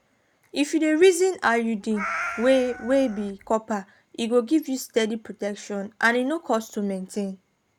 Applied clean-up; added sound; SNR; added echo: none; Meow; 10 dB; none.